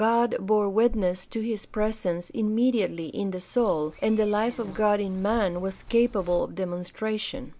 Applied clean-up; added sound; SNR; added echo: none; Walk, footsteps / Insect; 18 dB; none.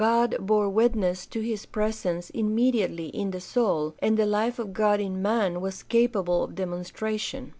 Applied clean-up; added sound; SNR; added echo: none; none; none; none.